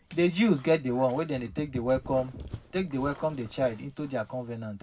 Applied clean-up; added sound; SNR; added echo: none; Dog; 19 dB; reverberation time 0.4 s.